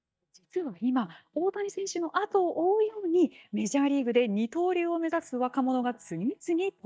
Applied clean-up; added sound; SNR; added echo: neural mask model DeepFilterNet 3.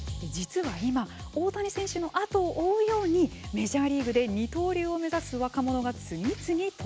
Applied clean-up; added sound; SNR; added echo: none; none; none; none.